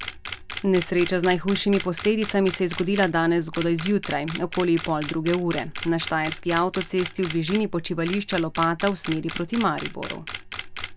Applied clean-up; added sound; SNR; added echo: none; Camera; 12 dB; none.